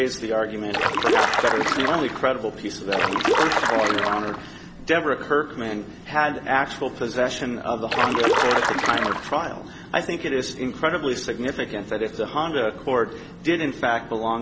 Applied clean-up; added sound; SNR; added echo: none; Stream; -2 dB; none.